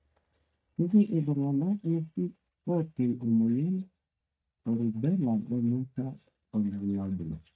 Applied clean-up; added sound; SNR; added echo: neural mask model DeepFilterNet 3.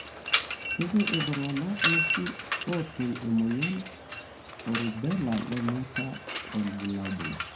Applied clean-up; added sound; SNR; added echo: none; Mechanisms; 3 dB; reverberation time 0.2 s.